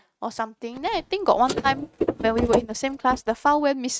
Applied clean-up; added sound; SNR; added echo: neural mask model RNNoise.